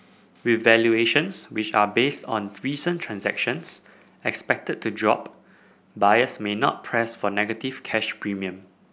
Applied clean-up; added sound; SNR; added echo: none; none; none; none.